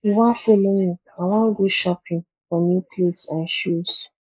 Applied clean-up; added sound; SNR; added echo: neural mask model Resemble Enhance denoiser.